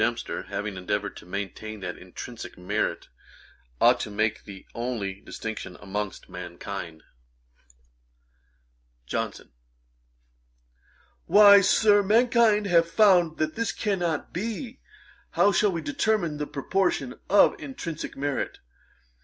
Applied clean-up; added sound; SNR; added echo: none; none; none; none.